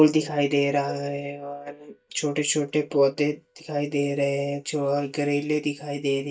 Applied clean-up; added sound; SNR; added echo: neural mask model DeepFilterNet 3.